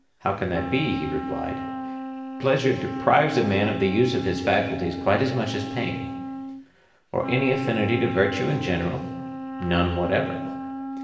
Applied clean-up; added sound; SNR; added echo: none; Wind instrument, woodwind instrument; 8 dB; reverberation time 1.1 s.